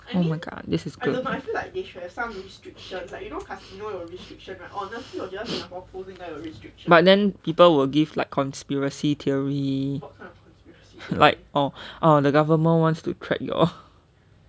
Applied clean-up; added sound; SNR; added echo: none; none; none; none.